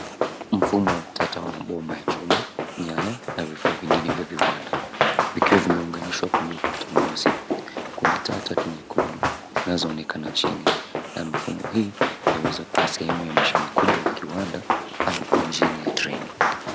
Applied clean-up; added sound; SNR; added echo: none; Run; -4 dB; none.